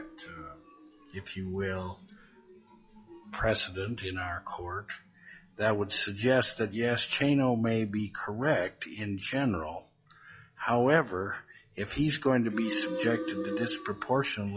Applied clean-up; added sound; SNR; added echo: classical method log-MMSE.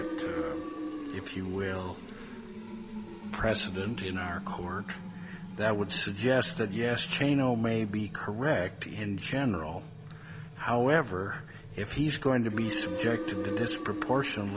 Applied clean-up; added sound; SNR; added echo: none; Fill (with liquid); 8 dB; none.